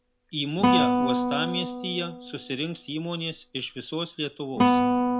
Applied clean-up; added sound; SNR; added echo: none; Guitar; -5 dB; none.